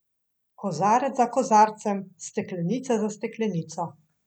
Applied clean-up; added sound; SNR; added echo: none; none; none; none.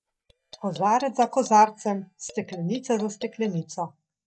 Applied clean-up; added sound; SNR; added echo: neural mask model DeepFilterNet 3.